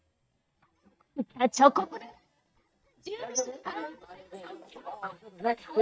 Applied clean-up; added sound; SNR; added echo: neural mask model DeepFilterNet 3.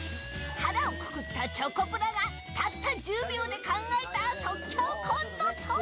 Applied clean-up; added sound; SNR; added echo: none; Alarm; 13 dB; none.